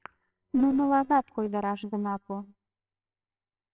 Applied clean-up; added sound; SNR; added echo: neural separator model SepFormer WHAMR!.